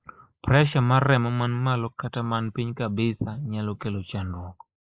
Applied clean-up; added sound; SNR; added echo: neural mask model Resemble Enhance denoiser.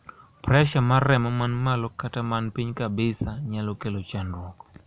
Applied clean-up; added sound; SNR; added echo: none; none; none; none.